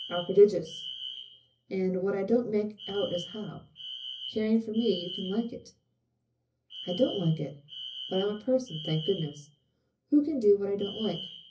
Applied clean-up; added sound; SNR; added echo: none; Alarm; 14 dB; reverberation time 0.4 s.